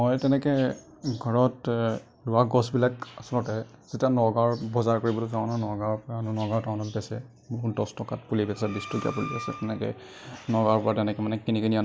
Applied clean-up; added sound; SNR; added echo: none; none; none; none.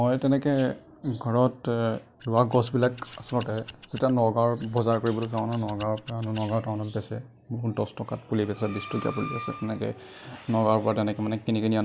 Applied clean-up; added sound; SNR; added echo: none; Scissors; 15 dB; none.